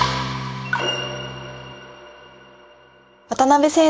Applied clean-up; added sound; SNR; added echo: none; none; none; none.